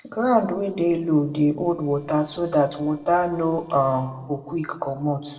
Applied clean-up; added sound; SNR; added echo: neural separator model SepFormer DNS4.